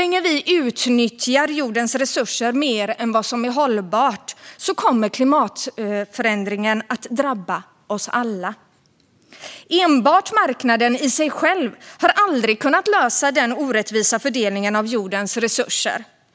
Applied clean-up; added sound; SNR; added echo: none; none; none; none.